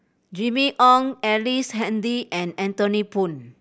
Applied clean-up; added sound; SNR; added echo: none; none; none; none.